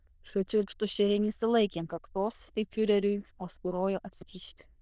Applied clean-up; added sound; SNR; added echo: neural diffusion model UNIVERSE++.